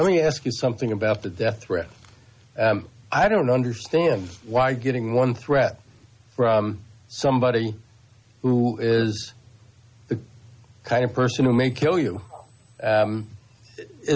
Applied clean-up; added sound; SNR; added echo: none; none; none; none.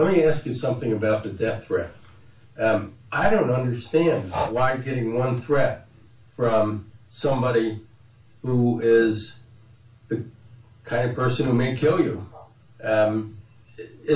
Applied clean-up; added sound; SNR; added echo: none; Breathing; 12 dB; reverberation time 0.3 s.